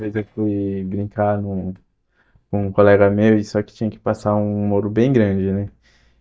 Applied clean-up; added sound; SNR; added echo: neural mask model DeepFilterNet 3.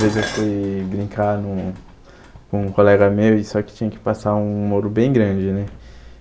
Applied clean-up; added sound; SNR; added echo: none; Dishes, pots, and pans; 17 dB; none.